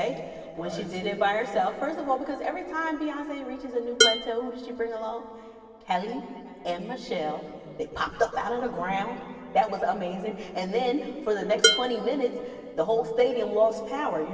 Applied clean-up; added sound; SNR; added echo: none; Dishes, pots, and pans; -2 dB; reverberation time 2.6 s.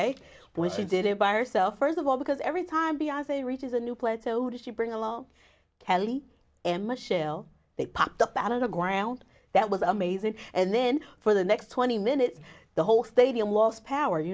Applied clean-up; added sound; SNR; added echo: none; none; none; none.